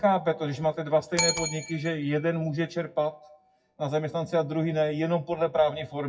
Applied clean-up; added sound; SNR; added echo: classical method WPE with log-MMSE.